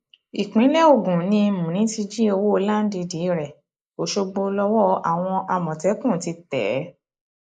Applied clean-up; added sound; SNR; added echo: neural mask model Resemble Enhance denoiser.